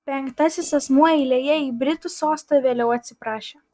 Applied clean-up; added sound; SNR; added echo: neural separator model SepFormer DNS4.